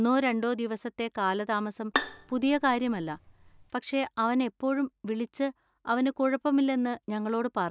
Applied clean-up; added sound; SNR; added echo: none; Bowed string instrument; 8 dB; none.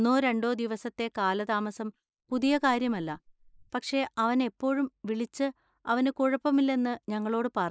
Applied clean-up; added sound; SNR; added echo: neural mask model Resemble Enhance denoiser.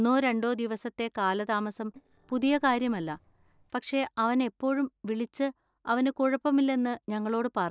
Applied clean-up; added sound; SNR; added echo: neural separator model SepFormer DNS4.